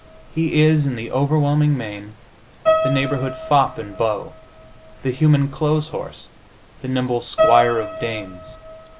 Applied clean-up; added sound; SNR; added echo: none; Piano; 7 dB; none.